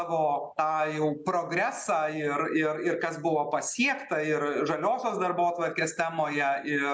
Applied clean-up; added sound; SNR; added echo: none; none; none; none.